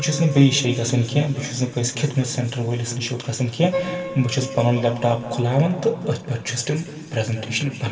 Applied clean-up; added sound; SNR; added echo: none; Piano; 15 dB; reverberation time 2.7 s.